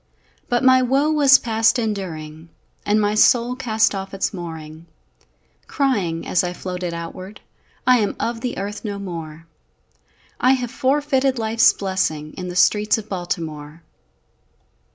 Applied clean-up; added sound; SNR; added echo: none; none; none; none.